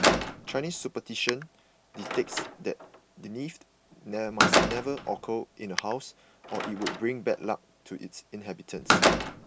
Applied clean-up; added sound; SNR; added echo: none; Slam; -4 dB; none.